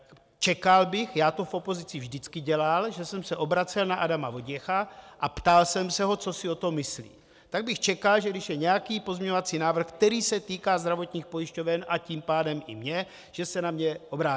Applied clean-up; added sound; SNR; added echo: none; none; none; none.